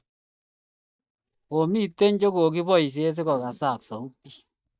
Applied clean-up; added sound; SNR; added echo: neural mask model DeepFilterNet 3.